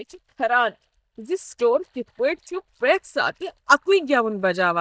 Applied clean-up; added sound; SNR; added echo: neural mask model DeepFilterNet 3.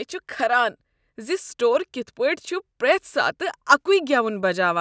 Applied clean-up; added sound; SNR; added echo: none; none; none; none.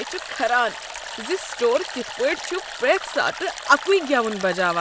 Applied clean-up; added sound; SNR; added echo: none; Stream; 11 dB; none.